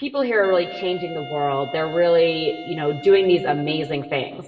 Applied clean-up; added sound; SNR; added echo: none; Wind instrument, woodwind instrument; 17 dB; reverberation time 1.2 s.